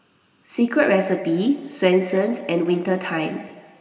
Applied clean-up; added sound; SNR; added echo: none; none; none; reverberation time 2.8 s.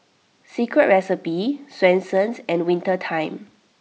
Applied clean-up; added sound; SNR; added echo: none; none; none; none.